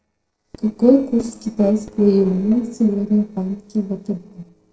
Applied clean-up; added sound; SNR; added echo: neural separator model SepFormer DNS4.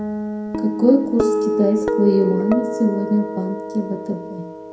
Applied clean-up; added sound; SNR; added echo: none; Guitar; 3 dB; reverberation time 0.5 s.